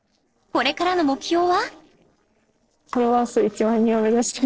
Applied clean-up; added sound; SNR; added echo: neural separator model SepFormer DNS4.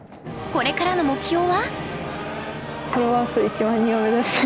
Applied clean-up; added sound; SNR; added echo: none; Bowed string instrument; 17 dB; none.